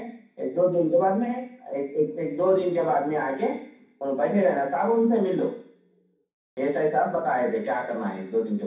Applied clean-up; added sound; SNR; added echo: none; none; none; reverberation time 0.6 s.